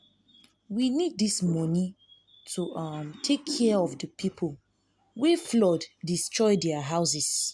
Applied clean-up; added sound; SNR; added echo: none; none; none; none.